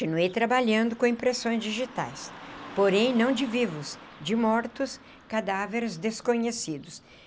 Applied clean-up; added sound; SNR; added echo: none; Car passing by / Traffic noise, roadway noise; 19 dB; none.